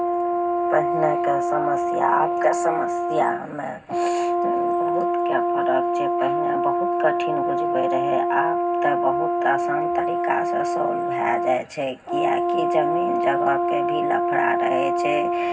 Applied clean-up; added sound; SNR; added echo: none; Brass instrument; -4 dB; reverberation time 0.4 s.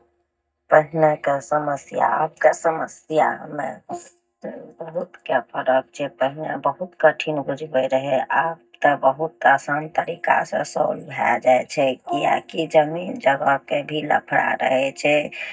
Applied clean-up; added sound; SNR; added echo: neural mask model DeepFilterNet 3.